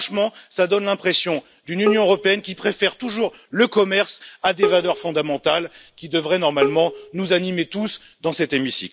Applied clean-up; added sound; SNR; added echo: none; Bowed string instrument; 7 dB; none.